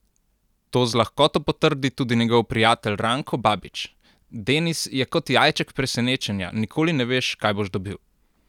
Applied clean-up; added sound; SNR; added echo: none; none; none; none.